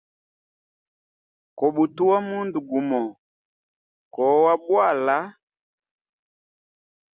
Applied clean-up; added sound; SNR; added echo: none; none; none; none.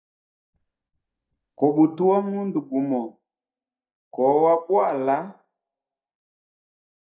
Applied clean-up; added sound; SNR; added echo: neural mask model DeepFilterNet 3.